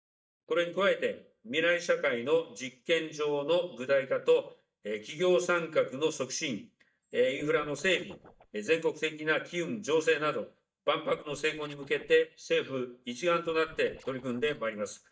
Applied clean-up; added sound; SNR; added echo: neural mask model DeepFilterNet 3.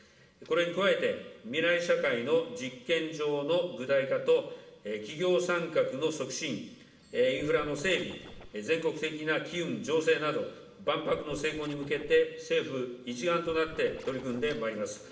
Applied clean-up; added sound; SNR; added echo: none; Scratching (performance technique); 18 dB; reverberation time 0.6 s.